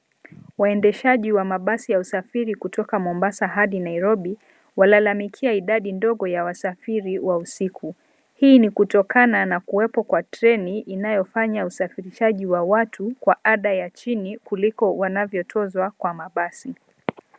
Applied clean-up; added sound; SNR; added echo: none; none; none; none.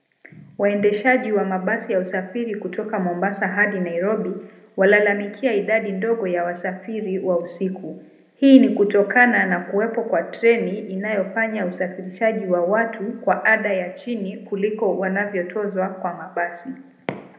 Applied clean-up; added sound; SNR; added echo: none; none; none; reverberation time 0.7 s.